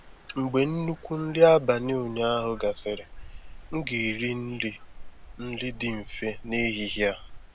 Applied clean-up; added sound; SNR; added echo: none; Wind; 15 dB; none.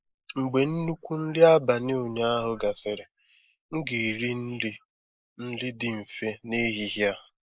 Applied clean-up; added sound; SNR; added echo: neural mask model Resemble Enhance denoiser.